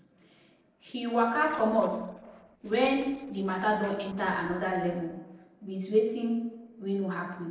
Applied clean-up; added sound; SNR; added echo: neural separator model SepFormer DNS4.